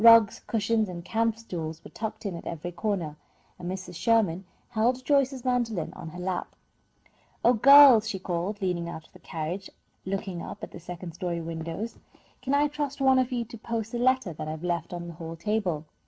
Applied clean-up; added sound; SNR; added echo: none; none; none; none.